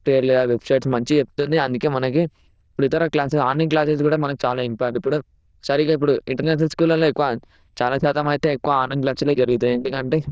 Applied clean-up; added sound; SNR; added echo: neural diffusion model UNIVERSE++.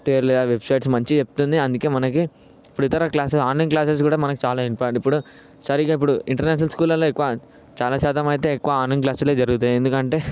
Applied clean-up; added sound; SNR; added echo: none; none; none; none.